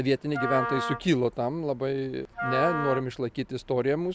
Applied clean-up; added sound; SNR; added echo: none; Wind instrument, woodwind instrument; 6 dB; none.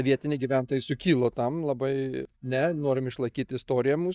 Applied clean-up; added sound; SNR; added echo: neural mask model DeepFilterNet 3.